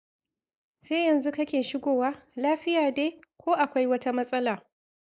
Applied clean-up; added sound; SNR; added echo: neural mask model Resemble Enhance denoiser.